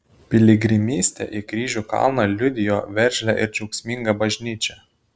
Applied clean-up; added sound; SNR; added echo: none; none; none; none.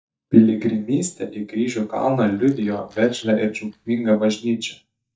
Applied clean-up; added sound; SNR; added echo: neural mask model DeepFilterNet 3.